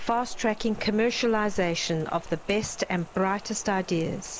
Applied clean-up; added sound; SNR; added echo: none; Rain; 13 dB; none.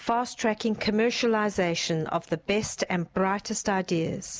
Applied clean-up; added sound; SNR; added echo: none; none; none; none.